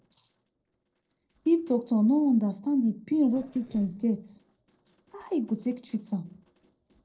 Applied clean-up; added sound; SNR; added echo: neural separator model SepFormer DNS4.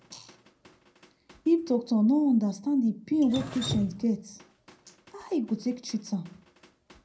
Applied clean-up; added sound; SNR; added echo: none; Drip; 15 dB; reverberation time 0.2 s.